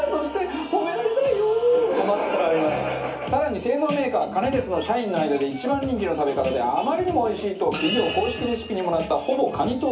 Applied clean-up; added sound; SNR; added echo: none; none; none; reverberation time 0.3 s.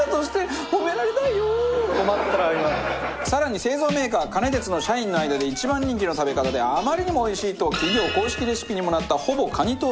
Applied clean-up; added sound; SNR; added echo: none; none; none; none.